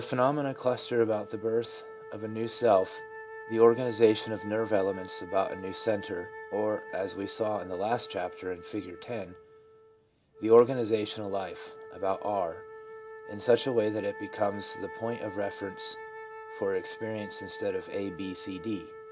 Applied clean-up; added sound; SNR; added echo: none; Wind instrument, woodwind instrument; 14 dB; none.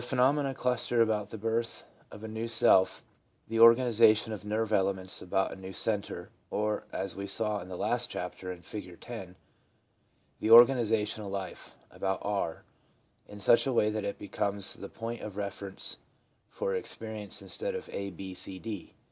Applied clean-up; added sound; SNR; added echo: none; none; none; none.